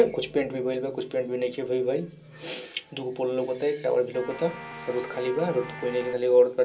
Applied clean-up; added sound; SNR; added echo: none; Guitar; 13 dB; reverberation time 0.2 s.